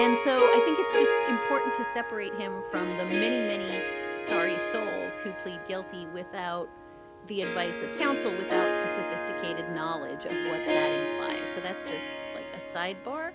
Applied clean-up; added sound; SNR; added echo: none; Harp; -3 dB; none.